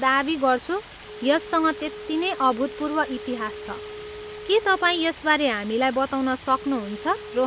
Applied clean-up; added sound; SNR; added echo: none; Stream + Wind instrument, woodwind instrument; 14 dB; none.